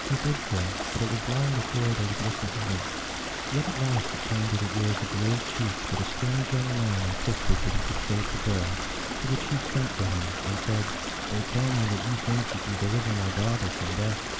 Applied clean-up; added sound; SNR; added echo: none; Stream; 2 dB; reverberation time 0.3 s.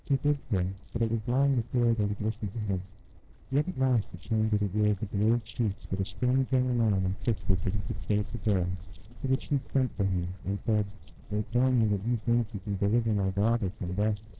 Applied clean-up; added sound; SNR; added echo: neural separator model SepFormer DNS4.